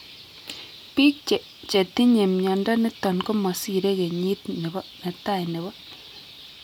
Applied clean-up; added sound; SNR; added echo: none; none; none; none.